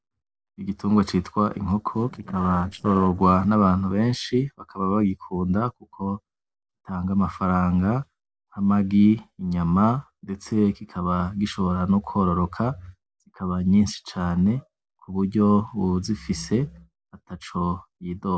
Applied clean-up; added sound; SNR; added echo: neural separator model SepFormer DNS4.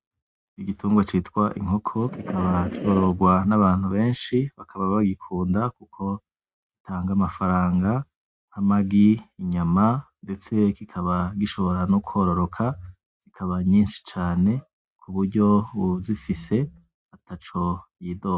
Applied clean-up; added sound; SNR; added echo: neural mask model RNNoise.